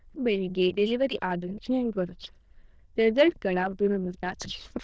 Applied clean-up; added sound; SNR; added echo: neural diffusion model UNIVERSE++.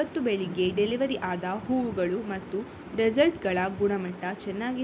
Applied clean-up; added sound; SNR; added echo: none; none; none; none.